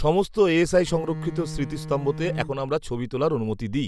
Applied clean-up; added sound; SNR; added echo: none; Bowed string instrument; 11 dB; none.